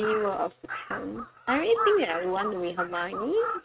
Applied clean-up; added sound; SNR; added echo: neural mask model RNNoise.